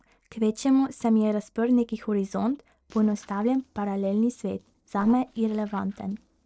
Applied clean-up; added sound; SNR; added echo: neural separator model SepFormer DNS4.